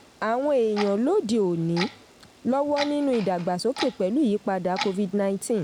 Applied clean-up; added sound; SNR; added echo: none; Clock; 14 dB; none.